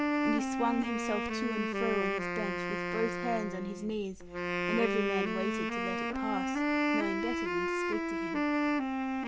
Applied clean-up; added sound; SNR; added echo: none; Wind instrument, woodwind instrument; -4 dB; none.